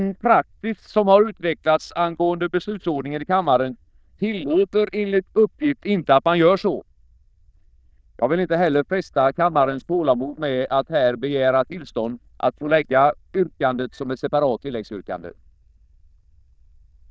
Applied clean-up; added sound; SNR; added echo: neural diffusion model UNIVERSE++.